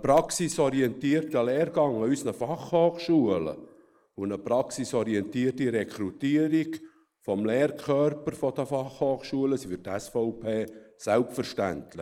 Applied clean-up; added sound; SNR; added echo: neural mask model Resemble Enhance denoiser.